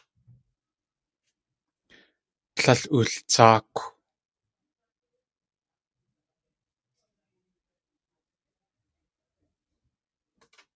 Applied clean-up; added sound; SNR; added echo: none; none; none; none.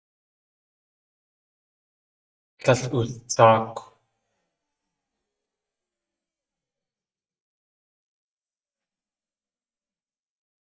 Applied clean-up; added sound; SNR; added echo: neural mask model DeepFilterNet 3.